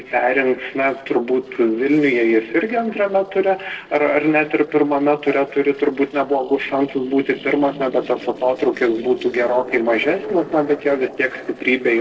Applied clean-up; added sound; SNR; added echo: neural separator model SepFormer DNS4.